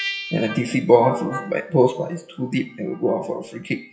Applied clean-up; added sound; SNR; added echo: classical method WPE with log-MMSE.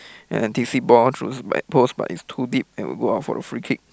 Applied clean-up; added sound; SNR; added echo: none; none; none; none.